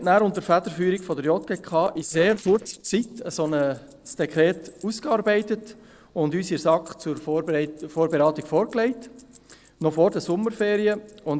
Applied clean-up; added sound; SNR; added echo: neural separator model SepFormer DNS4.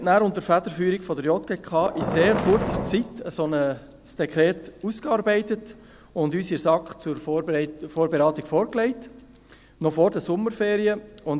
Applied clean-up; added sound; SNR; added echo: none; Boom + Keys jangling; 12 dB; none.